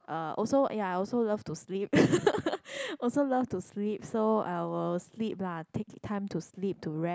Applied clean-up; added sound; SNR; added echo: none; none; none; none.